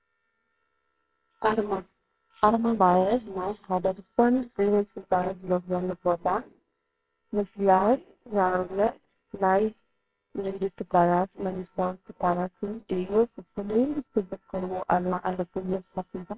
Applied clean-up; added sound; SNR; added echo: neural separator model SepFormer WHAMR!.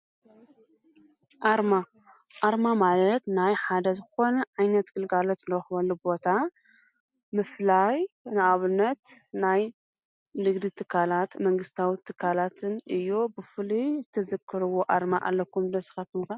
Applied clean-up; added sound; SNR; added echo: none; none; none; none.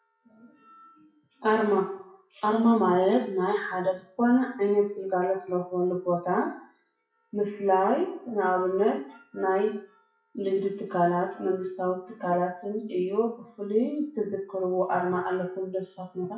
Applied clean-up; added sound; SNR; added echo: classical method WPE with log-MMSE.